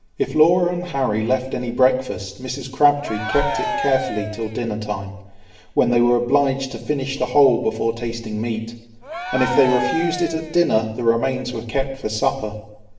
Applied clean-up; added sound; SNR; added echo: none; Cheering; 6 dB; reverberation time 0.8 s.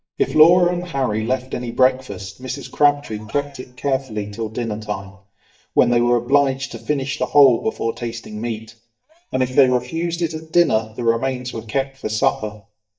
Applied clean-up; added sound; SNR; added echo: neural mask model DeepFilterNet 3.